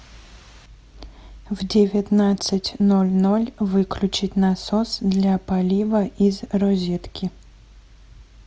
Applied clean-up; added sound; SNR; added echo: none; none; none; none.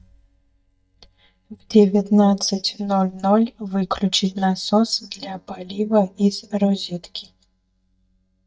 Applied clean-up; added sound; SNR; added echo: neural mask model DeepFilterNet 3.